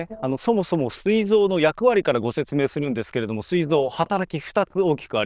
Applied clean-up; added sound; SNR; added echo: neural diffusion model UNIVERSE++.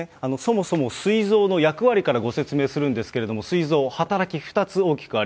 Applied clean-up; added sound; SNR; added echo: none; none; none; none.